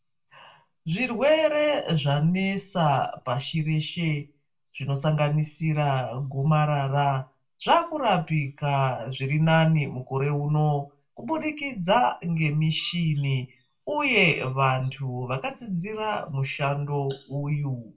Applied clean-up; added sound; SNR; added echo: none; none; none; reverberation time 0.2 s.